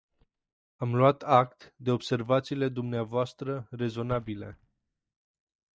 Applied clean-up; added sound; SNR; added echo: neural mask model DeepFilterNet 3.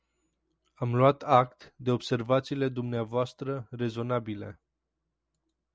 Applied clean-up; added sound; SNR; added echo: none; none; none; none.